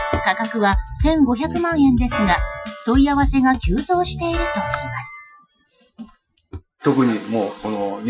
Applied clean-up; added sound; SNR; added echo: classical method Wiener filter.